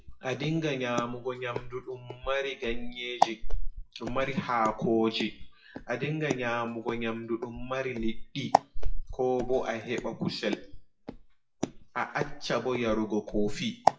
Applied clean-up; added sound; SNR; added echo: classical method WPE with log-MMSE.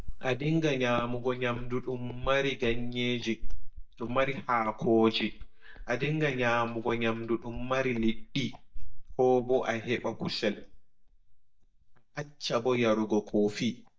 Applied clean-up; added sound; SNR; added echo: neural mask model DeepFilterNet 3.